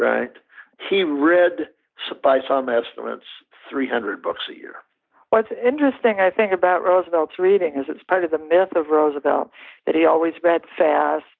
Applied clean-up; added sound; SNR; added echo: none; none; none; none.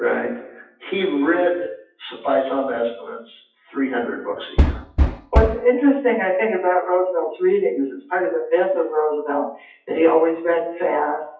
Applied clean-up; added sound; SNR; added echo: classical method WPE with log-MMSE.